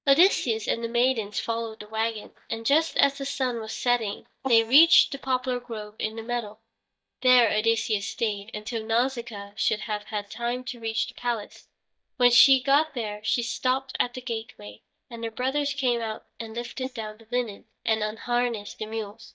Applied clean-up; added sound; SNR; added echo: neural mask model DeepFilterNet 3.